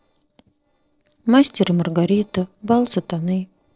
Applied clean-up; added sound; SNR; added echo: neural separator model SepFormer DNS4.